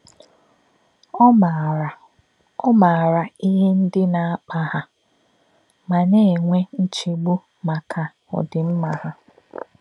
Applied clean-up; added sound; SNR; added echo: none; none; none; none.